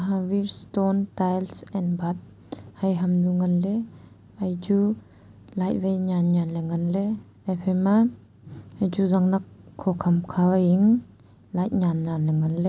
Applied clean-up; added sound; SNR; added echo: none; none; none; none.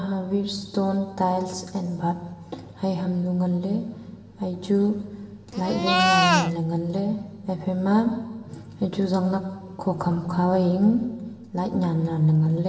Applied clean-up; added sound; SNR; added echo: none; Livestock, farm animals, working animals; -3 dB; reverberation time 1.4 s.